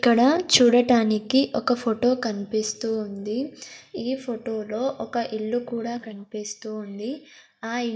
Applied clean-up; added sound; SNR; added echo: neural mask model DeepFilterNet 3.